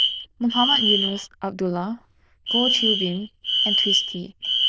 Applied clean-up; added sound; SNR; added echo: neural diffusion model UNIVERSE++.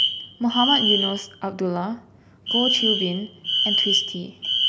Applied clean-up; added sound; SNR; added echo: none; Alarm; -3 dB; none.